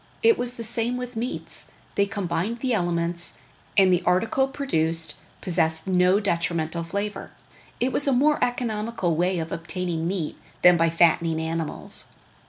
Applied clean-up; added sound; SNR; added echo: none; none; none; none.